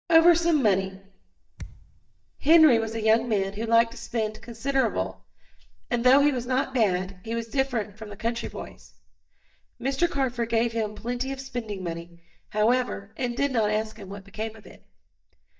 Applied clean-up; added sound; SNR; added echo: neural mask model DeepFilterNet 3.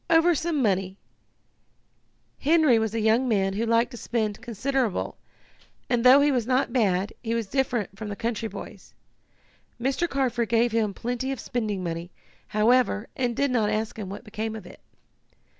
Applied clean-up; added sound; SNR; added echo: none; none; none; none.